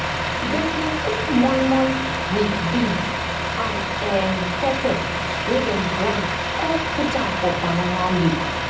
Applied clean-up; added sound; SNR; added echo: none; Truck; 1 dB; reverberation time 0.6 s.